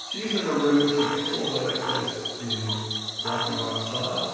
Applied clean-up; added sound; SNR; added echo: none; Cricket / Frog; 4 dB; reverberation time 1.9 s.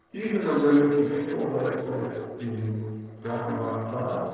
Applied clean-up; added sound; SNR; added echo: neural separator model SepFormer DNS4.